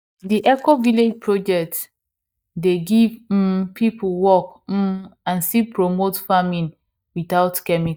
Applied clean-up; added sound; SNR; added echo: neural mask model DeepFilterNet 3.